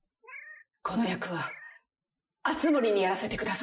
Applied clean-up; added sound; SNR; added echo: classical method Wiener filter.